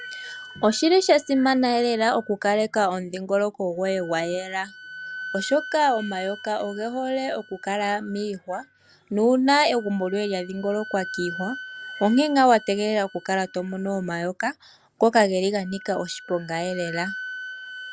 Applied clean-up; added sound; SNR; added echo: none; Wind instrument, woodwind instrument; 16 dB; none.